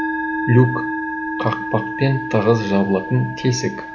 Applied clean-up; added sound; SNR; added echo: none; Musical instrument; 6 dB; none.